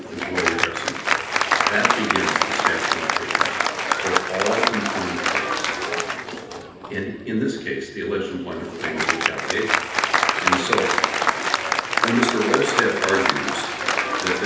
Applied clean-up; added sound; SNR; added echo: none; Applause; -4 dB; reverberation time 0.9 s.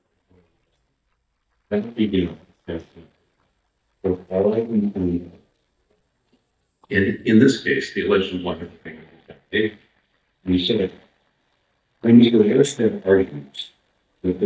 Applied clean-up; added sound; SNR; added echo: neural mask model DeepFilterNet 3.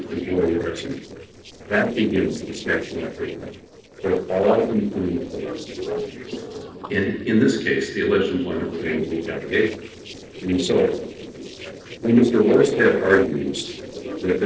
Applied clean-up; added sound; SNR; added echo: neural separator model SepFormer DNS4.